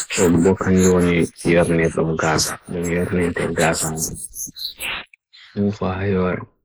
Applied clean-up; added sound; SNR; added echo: neural mask model Resemble Enhance denoiser.